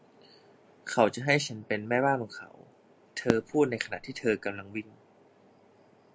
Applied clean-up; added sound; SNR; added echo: none; Fireworks; 6 dB; none.